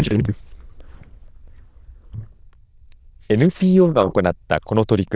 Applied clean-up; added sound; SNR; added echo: neural diffusion model UNIVERSE++.